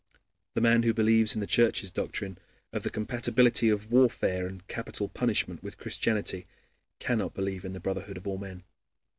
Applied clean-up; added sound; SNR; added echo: none; none; none; none.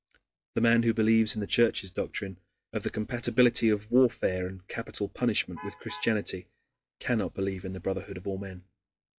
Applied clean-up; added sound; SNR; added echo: classical method log-MMSE.